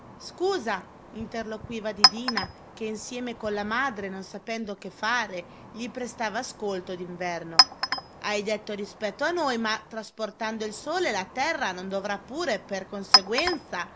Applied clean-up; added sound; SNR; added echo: none; Chink, clink; 0 dB; none.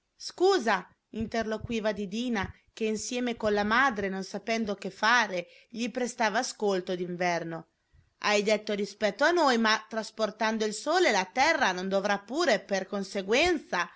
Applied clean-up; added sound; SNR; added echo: none; none; none; none.